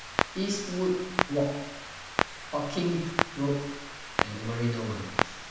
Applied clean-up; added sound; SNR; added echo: none; Clock; 1 dB; reverberation time 1.1 s.